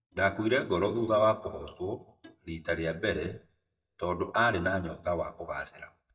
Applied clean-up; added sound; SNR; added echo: neural mask model DeepFilterNet 3.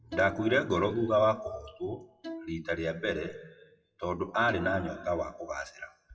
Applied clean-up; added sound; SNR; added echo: classical method WPE with log-MMSE.